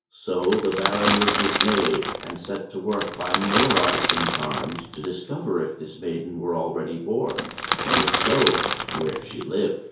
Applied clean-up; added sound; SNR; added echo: none; Crackle / Crushing; -1 dB; reverberation time 2.4 s.